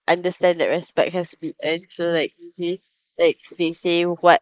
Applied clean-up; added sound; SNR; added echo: neural mask model Resemble Enhance denoiser.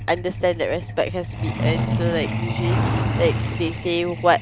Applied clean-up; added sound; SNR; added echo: none; Truck; 1 dB; none.